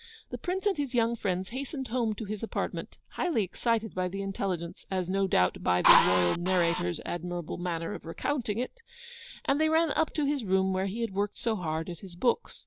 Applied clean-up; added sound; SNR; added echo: none; Drill; -4 dB; none.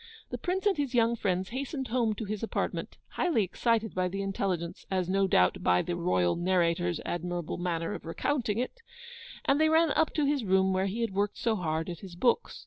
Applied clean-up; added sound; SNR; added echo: none; none; none; none.